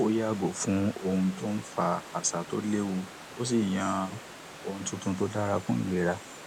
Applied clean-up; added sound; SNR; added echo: none; Stream / Liquid; 15 dB; none.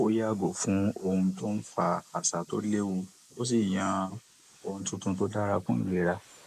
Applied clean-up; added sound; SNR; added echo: neural mask model Resemble Enhance denoiser.